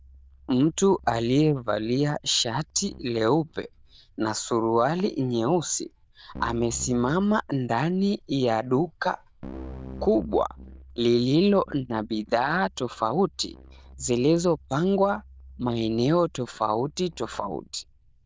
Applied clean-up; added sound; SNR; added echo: neural diffusion model UNIVERSE++.